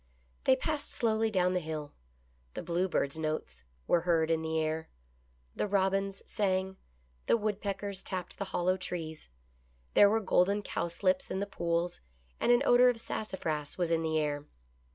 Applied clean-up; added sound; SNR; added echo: none; none; none; none.